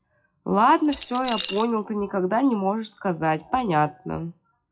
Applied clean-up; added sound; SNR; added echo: classical method WPE with log-MMSE.